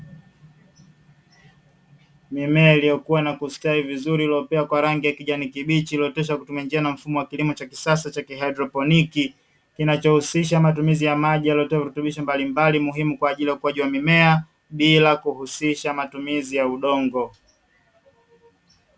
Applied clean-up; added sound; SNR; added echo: none; none; none; none.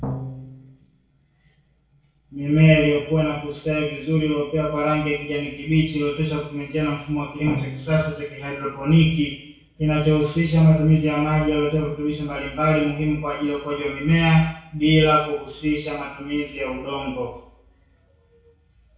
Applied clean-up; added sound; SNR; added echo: neural separator model SepFormer DNS4.